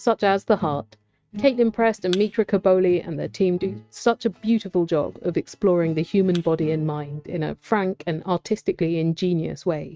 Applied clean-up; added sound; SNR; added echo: neural mask model RNNoise.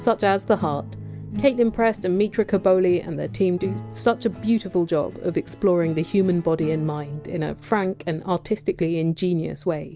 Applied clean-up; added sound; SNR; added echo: none; none; none; none.